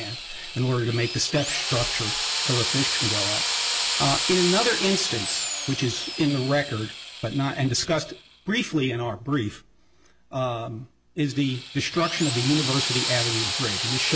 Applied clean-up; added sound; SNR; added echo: none; Drill; 3 dB; none.